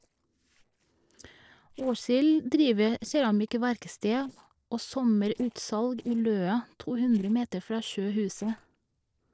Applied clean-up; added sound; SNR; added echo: neural separator model SepFormer DNS4.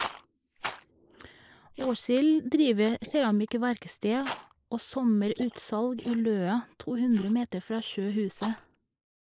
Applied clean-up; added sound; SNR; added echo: neural mask model Resemble Enhance denoiser.